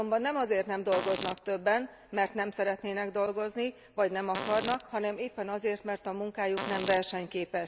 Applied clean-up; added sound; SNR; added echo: none; Fart; 8 dB; none.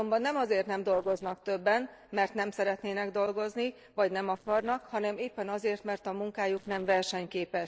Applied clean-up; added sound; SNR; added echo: neural separator model SepFormer DNS4.